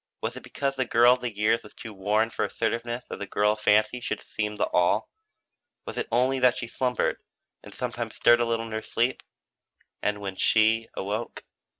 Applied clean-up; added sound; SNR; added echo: none; none; none; none.